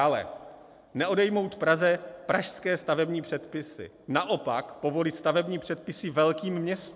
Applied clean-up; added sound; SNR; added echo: none; none; none; none.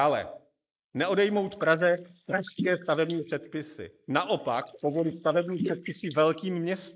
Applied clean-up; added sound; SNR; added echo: neural mask model Resemble Enhance denoiser.